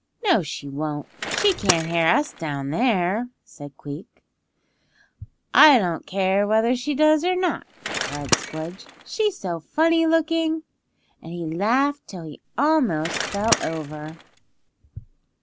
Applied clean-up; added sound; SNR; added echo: none; Bicycle; 7 dB; none.